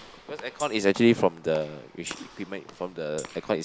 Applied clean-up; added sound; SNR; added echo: none; Walk, footsteps / Slam + Tambourine; 18 dB; none.